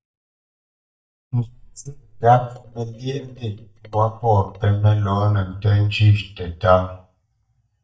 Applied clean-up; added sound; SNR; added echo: neural mask model DeepFilterNet 3.